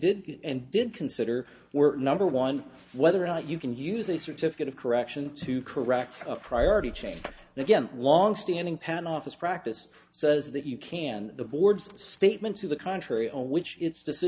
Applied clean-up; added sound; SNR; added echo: none; none; none; none.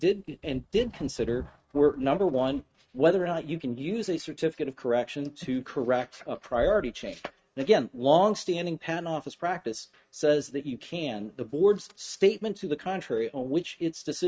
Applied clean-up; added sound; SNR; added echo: neural mask model RNNoise.